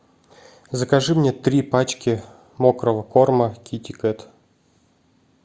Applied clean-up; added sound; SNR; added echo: none; none; none; none.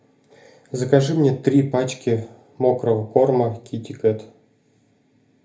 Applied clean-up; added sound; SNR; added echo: none; none; none; reverberation time 0.3 s.